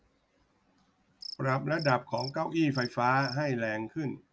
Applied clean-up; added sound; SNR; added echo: none; Cricket; 17 dB; none.